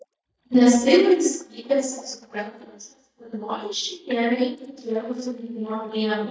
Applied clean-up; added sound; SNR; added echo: neural mask model DeepFilterNet 3.